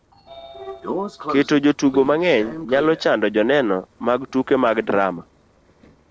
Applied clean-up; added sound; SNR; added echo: neural separator model SepFormer DNS4.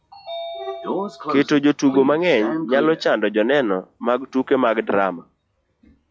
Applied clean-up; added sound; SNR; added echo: classical method log-MMSE.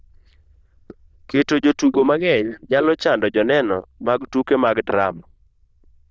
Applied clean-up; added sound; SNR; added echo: neural diffusion model UNIVERSE++.